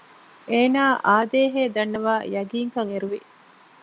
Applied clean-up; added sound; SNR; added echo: none; none; none; none.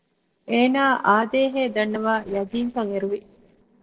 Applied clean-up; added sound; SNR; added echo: neural separator model SepFormer DNS4.